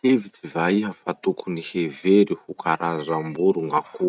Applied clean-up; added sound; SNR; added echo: none; none; none; none.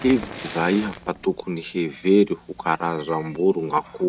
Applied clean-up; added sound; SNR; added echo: none; Fire; 18 dB; none.